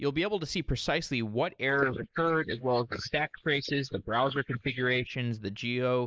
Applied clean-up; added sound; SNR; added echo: neural mask model Resemble Enhance denoiser.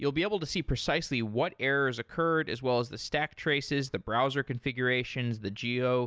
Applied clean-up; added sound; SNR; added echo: none; none; none; none.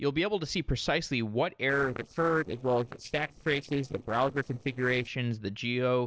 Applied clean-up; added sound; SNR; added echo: neural separator model SepFormer DNS4.